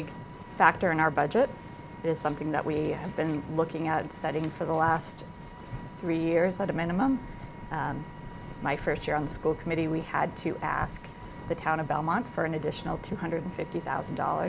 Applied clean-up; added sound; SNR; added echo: none; Vehicle; 14 dB; none.